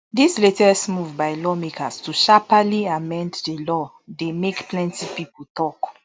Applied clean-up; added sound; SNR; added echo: none; none; none; none.